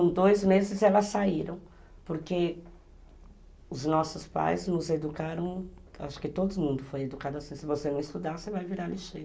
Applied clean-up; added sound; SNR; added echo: none; none; none; none.